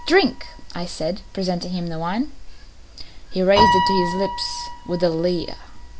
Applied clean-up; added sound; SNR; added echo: none; Piano; 4 dB; none.